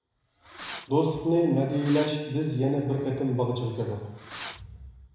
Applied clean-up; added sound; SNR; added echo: none; Fireworks; 12 dB; reverberation time 1.0 s.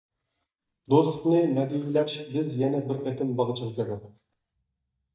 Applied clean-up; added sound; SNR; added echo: neural mask model DeepFilterNet 3.